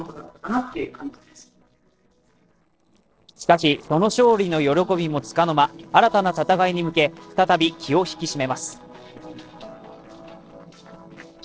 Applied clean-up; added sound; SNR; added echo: neural separator model SepFormer DNS4.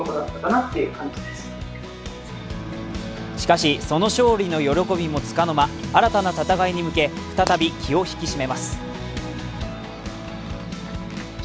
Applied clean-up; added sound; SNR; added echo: none; none; none; none.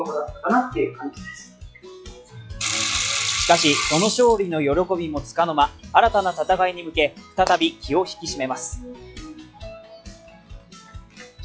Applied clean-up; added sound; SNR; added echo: classical method log-MMSE.